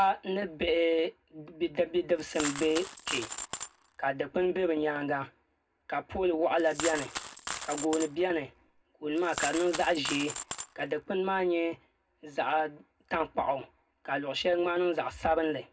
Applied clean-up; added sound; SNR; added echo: none; Coin (dropping); 9 dB; reverberation time 0.3 s.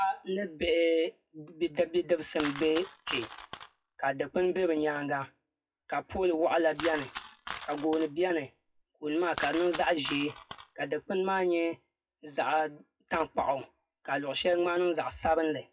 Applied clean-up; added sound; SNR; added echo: classical method WPE with log-MMSE.